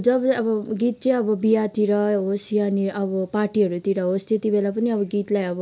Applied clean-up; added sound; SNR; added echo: none; none; none; none.